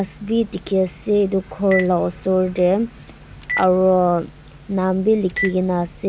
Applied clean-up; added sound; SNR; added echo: none; Telephone; 14 dB; none.